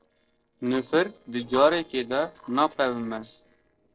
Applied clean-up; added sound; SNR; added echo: neural separator model SepFormer DNS4.